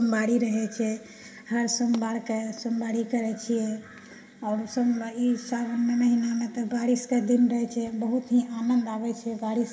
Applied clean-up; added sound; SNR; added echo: none; none; none; reverberation time 1.3 s.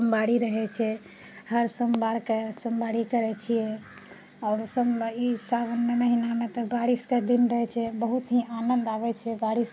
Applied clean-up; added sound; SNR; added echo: none; none; none; none.